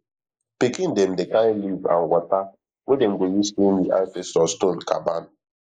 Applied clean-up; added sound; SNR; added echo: neural mask model Resemble Enhance denoiser.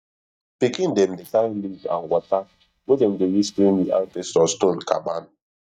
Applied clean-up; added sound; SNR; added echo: neural mask model DeepFilterNet 3.